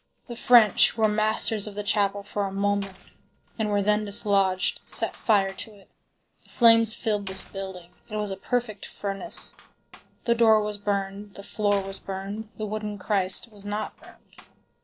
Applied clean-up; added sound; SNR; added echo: neural separator model SepFormer DNS4.